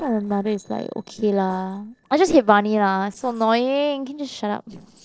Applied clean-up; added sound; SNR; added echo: neural separator model SepFormer DNS4.